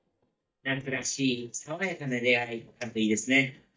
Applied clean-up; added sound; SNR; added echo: neural mask model DeepFilterNet 3.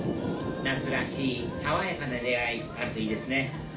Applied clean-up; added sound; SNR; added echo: none; Thunder; 5 dB; reverberation time 0.4 s.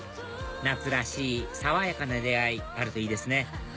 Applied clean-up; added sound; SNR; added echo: none; none; none; none.